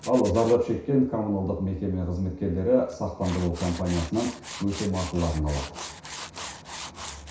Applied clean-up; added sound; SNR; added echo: none; Tools; 15 dB; reverberation time 0.6 s.